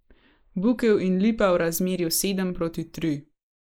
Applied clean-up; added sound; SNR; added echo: neural mask model Resemble Enhance denoiser.